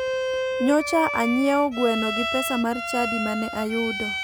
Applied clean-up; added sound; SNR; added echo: none; Bowed string instrument; 4 dB; none.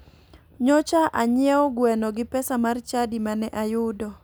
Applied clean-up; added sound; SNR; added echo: none; none; none; none.